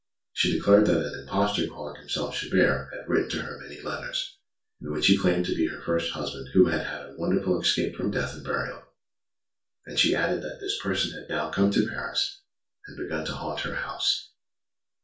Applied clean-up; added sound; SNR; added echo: none; none; none; reverberation time 0.3 s.